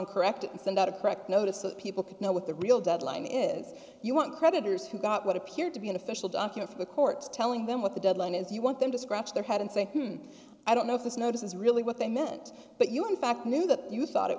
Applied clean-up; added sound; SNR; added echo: none; none; none; none.